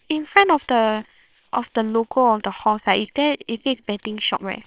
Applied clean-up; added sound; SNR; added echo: neural separator model SepFormer WHAMR!.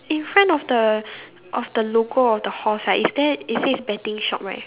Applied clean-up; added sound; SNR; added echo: none; none; none; none.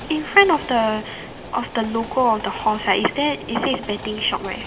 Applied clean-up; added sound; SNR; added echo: none; Train; 14 dB; reverberation time 0.3 s.